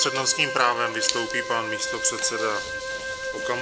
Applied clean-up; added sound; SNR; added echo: none; Wind instrument, woodwind instrument; 5 dB; none.